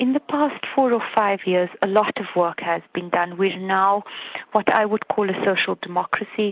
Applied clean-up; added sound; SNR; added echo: none; none; none; none.